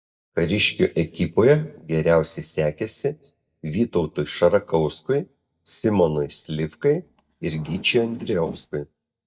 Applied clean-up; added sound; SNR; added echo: neural mask model DeepFilterNet 3.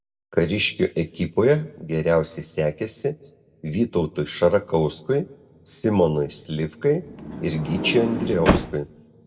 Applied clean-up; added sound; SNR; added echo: none; Sliding door; 2 dB; reverberation time 0.9 s.